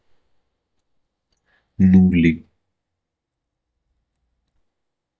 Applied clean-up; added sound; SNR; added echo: neural mask model DeepFilterNet 3.